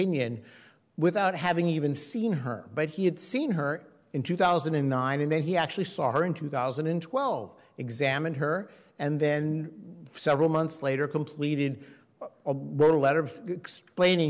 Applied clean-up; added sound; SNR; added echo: none; none; none; none.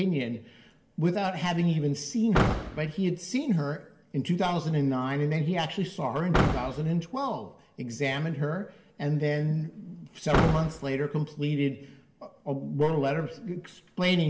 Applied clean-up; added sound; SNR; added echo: none; Slam / Car; 7 dB; reverberation time 0.7 s.